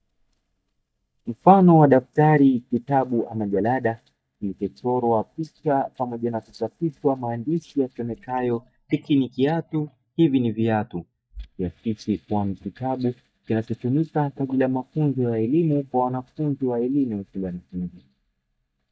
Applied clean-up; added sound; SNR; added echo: neural mask model DeepFilterNet 3.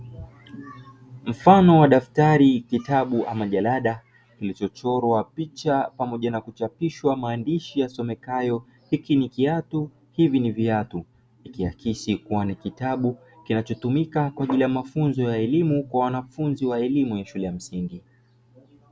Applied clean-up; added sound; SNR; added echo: none; none; none; none.